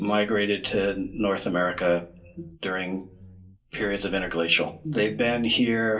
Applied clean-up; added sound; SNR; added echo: none; none; none; reverberation time 0.2 s.